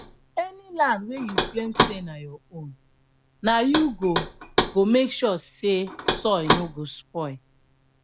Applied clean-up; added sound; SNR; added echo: none; Knock; 3 dB; none.